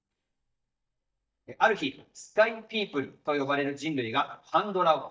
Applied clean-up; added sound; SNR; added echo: neural mask model DeepFilterNet 3.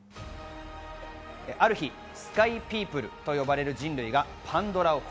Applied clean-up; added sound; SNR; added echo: none; none; none; none.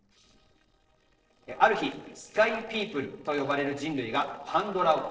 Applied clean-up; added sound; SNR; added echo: neural separator model SepFormer DNS4.